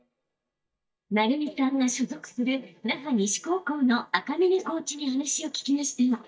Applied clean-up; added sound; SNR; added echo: neural mask model DeepFilterNet 3.